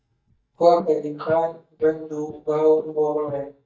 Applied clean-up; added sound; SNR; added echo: neural mask model DeepFilterNet 3.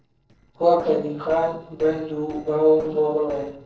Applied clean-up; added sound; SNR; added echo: neural separator model SepFormer DNS4.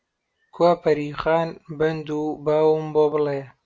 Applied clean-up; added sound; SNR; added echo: none; none; none; none.